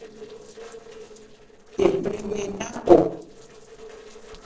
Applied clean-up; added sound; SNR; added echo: neural separator model SepFormer DNS4.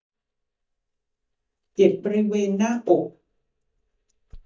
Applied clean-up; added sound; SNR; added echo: neural mask model DeepFilterNet 3.